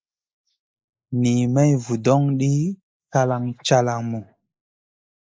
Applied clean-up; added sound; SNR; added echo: neural mask model Resemble Enhance denoiser.